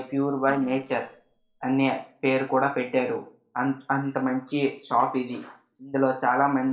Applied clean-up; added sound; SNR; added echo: neural separator model SepFormer DNS4.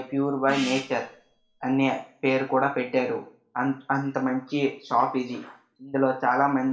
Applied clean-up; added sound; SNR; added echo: none; Gong; 13 dB; reverberation time 0.4 s.